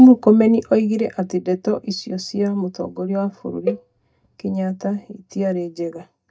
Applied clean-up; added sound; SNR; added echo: neural mask model DeepFilterNet 3.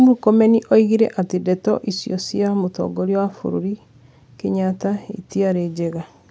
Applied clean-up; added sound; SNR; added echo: none; none; none; none.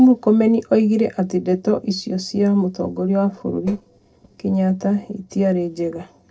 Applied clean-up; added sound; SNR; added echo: neural separator model SepFormer DNS4.